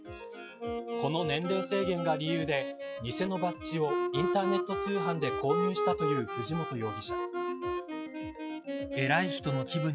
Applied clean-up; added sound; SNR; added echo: classical method log-MMSE.